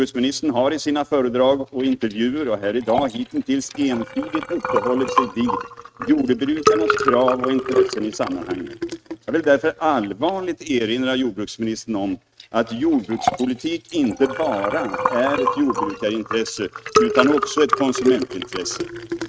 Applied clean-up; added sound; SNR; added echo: neural mask model RNNoise.